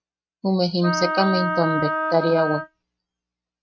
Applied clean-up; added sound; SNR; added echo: neural mask model RNNoise.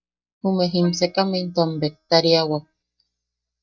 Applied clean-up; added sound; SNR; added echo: neural mask model DeepFilterNet 3.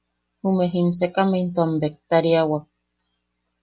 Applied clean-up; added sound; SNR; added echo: none; none; none; none.